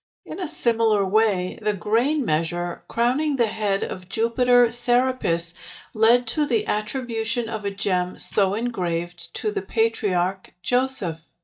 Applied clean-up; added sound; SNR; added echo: neural mask model DeepFilterNet 3.